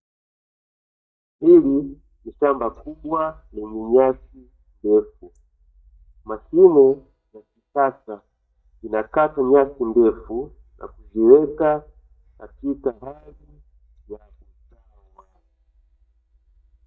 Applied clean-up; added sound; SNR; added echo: neural mask model DeepFilterNet 3.